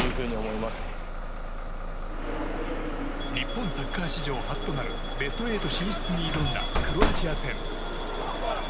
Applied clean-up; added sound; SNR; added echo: none; Bus / Alarm; -3 dB; none.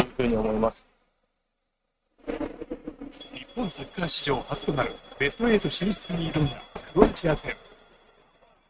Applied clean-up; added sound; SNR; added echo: neural mask model RNNoise.